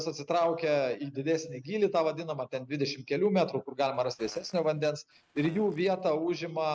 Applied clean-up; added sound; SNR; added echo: neural mask model RNNoise.